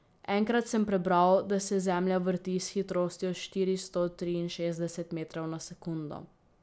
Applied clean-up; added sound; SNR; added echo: none; none; none; none.